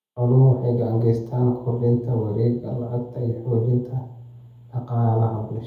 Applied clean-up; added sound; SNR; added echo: none; none; none; reverberation time 0.7 s.